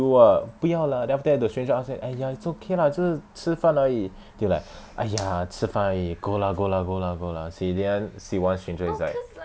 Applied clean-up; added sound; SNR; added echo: none; none; none; none.